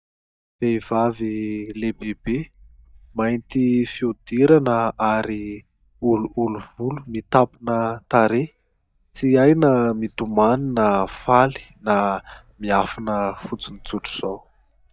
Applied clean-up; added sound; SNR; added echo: neural mask model DeepFilterNet 3.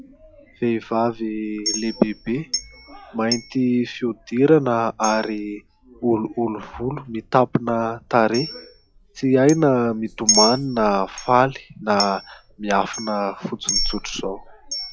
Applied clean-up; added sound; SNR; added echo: classical method log-MMSE.